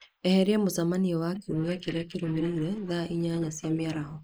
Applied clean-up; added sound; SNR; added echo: neural mask model Resemble Enhance denoiser.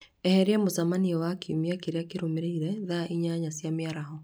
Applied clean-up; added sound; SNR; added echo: none; none; none; none.